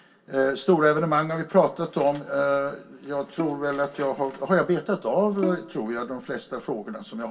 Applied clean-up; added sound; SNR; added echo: none; Bowed string instrument; 13 dB; reverberation time 0.2 s.